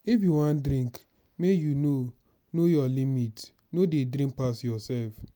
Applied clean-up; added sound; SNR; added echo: none; none; none; none.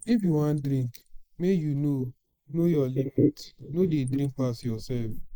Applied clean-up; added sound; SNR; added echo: neural mask model Resemble Enhance denoiser.